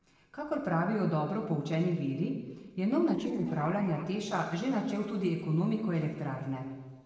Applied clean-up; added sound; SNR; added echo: neural separator model SepFormer DNS4.